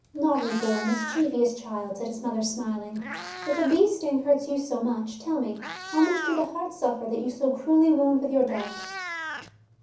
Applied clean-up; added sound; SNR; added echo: none; Meow; 13 dB; reverberation time 0.6 s.